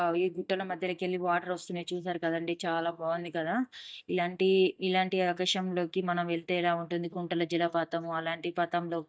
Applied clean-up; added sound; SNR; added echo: neural mask model DeepFilterNet 3.